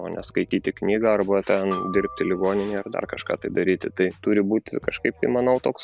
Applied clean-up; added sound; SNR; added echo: none; Glockenspiel; 10 dB; none.